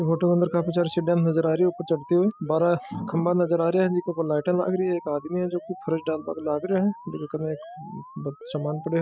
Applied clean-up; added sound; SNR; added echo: classical method spectral subtraction.